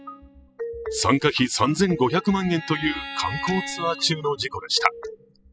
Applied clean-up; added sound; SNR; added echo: classical method spectral subtraction.